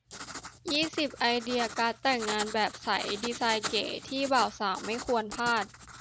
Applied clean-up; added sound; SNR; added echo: none; Writing; 11 dB; none.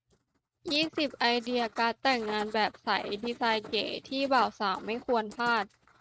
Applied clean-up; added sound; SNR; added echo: neural mask model RNNoise.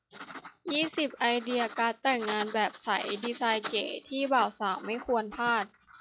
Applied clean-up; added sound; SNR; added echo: classical method log-MMSE.